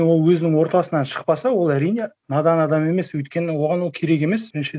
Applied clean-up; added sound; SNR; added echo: none; none; none; none.